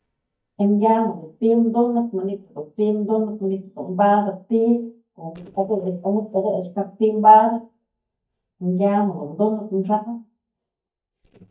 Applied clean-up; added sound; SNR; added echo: neural mask model DeepFilterNet 3.